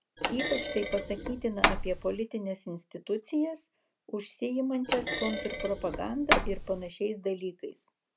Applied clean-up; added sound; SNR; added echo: none; Thump, thud; -2 dB; none.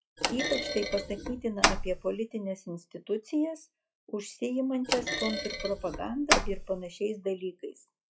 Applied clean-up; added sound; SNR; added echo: classical method log-MMSE.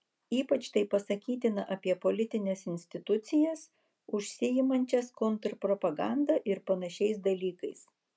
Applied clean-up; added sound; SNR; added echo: none; none; none; none.